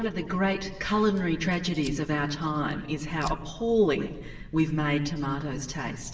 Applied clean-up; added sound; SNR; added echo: none; Fire; 18 dB; reverberation time 1.1 s.